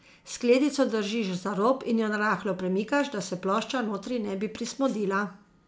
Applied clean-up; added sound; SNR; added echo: none; none; none; none.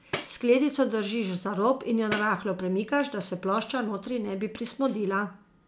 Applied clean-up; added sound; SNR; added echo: none; Tambourine; 7 dB; none.